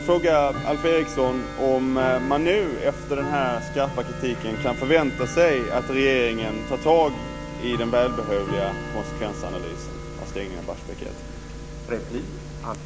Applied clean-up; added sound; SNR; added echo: none; Tick-tock / Bell; 10 dB; none.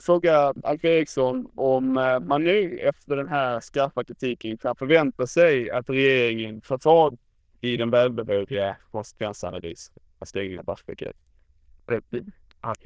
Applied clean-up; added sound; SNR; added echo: neural diffusion model UNIVERSE++.